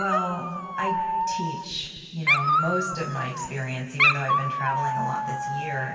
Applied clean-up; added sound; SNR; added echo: none; Dog; -4 dB; reverberation time 2.5 s.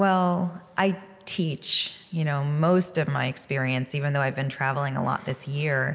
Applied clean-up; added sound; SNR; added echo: none; none; none; none.